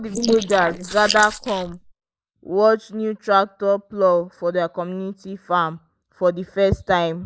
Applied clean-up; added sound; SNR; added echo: neural mask model Resemble Enhance denoiser.